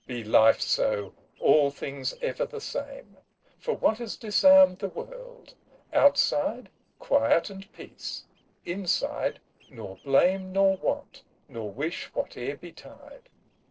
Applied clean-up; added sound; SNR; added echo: neural separator model SepFormer DNS4.